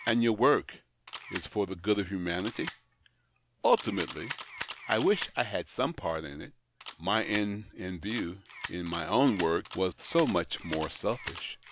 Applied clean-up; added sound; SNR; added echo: none; Camera; 12 dB; none.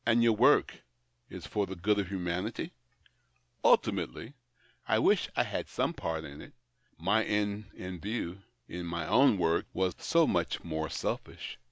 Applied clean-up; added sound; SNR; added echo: none; none; none; none.